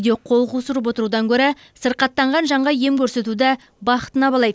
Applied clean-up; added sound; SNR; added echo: none; none; none; none.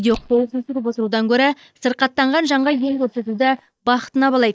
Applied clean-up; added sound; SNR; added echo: neural mask model DeepFilterNet 3.